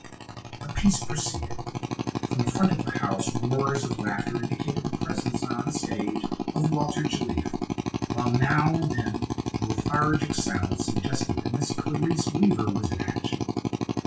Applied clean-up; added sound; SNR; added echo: classical method WPE with log-MMSE.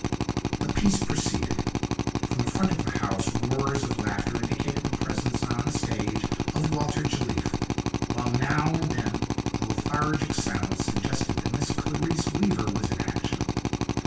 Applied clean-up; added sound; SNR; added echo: none; Drill; -4 dB; reverberation time 0.3 s.